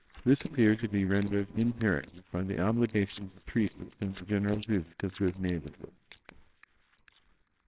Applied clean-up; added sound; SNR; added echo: neural separator model SepFormer WHAMR!.